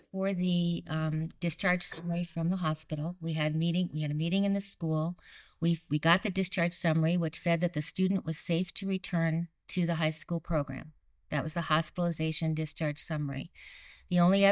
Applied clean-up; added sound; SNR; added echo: neural mask model DeepFilterNet 3.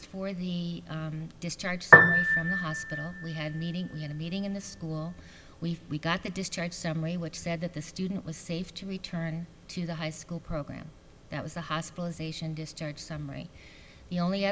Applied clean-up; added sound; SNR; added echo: none; Piano; -2 dB; none.